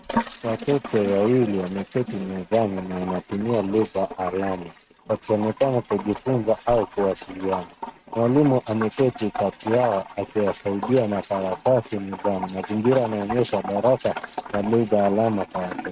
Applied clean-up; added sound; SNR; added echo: neural mask model RNNoise.